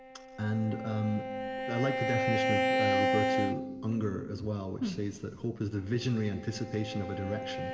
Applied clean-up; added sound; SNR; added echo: none; Bowed string instrument; 0 dB; reverberation time 1.7 s.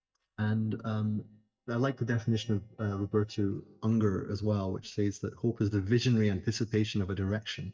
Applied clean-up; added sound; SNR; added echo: neural mask model DeepFilterNet 3.